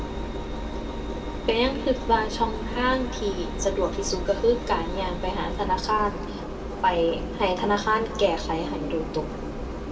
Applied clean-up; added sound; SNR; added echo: none; Engine; 5 dB; reverberation time 1.6 s.